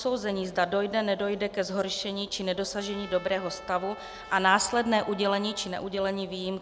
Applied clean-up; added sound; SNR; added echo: none; Trumpet; 19 dB; none.